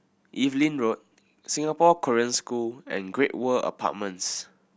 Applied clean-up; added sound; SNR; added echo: none; none; none; none.